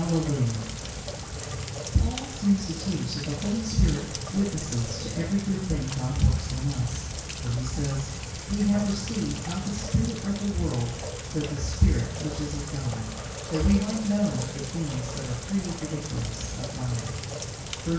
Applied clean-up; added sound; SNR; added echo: none; Rain; 7 dB; reverberation time 0.6 s.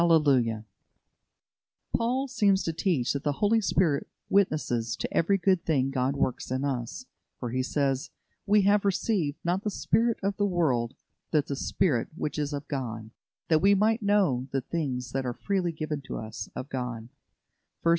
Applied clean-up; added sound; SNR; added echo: none; none; none; none.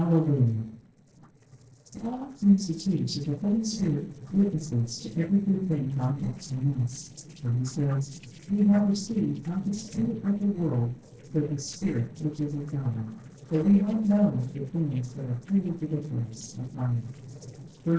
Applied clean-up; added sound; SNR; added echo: neural separator model SepFormer DNS4.